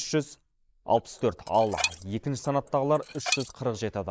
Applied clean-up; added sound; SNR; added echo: neural mask model Resemble Enhance denoiser.